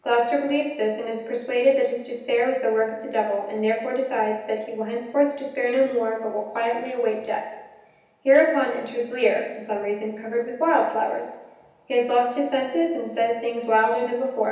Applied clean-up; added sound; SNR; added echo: none; none; none; reverberation time 0.9 s.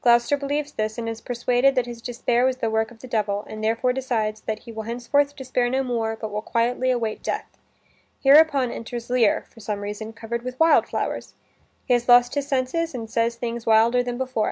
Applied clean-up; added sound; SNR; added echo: none; none; none; none.